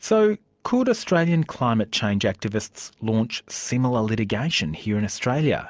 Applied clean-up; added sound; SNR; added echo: none; none; none; none.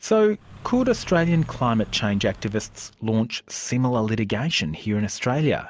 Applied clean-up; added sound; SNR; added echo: none; Car; 17 dB; none.